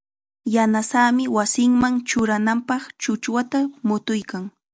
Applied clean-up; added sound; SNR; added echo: none; none; none; none.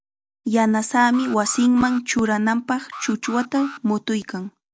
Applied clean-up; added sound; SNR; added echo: none; Alarm; 17 dB; none.